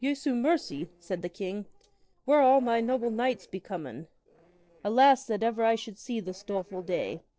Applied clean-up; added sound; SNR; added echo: neural separator model SepFormer DNS4.